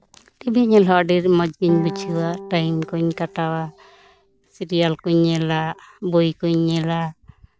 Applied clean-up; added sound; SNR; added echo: none; Guitar; 15 dB; none.